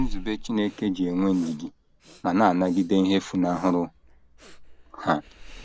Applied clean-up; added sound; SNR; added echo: none; Breathing; 13 dB; none.